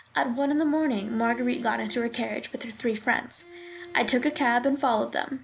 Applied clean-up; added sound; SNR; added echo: none; Bowed string instrument; 19 dB; none.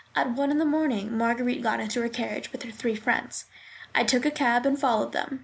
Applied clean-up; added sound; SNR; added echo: none; none; none; none.